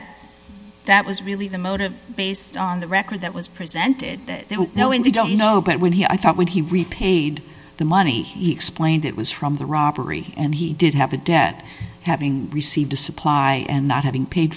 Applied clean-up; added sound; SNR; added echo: none; none; none; none.